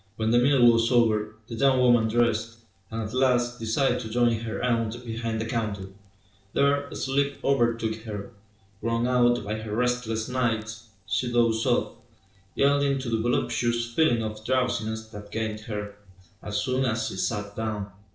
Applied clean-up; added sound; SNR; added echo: neural separator model SepFormer DNS4.